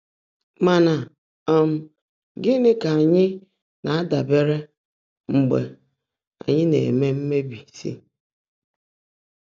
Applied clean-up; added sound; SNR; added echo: none; none; none; none.